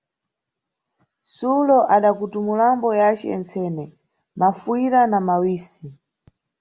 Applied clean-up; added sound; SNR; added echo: none; none; none; none.